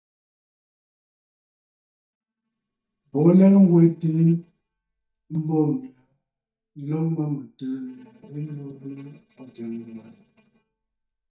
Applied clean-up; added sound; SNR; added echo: neural mask model DeepFilterNet 3.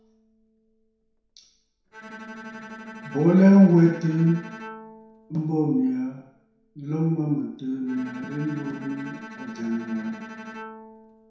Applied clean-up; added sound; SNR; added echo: none; Bowed string instrument; 18 dB; reverberation time 0.7 s.